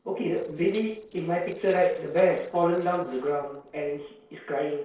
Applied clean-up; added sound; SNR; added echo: neural separator model SepFormer DNS4.